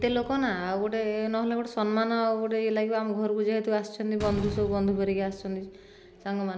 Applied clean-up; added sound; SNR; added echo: none; Slam; 15 dB; none.